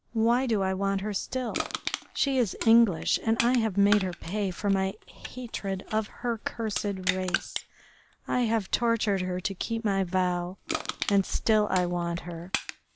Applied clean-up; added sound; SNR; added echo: none; Crushing; 11 dB; none.